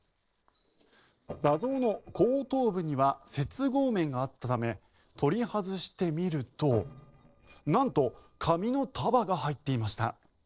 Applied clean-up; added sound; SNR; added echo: neural separator model SepFormer DNS4.